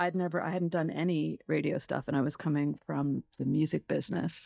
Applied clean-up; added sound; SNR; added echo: neural mask model DeepFilterNet 3.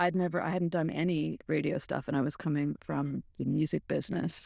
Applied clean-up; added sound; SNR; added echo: neural diffusion model UNIVERSE++.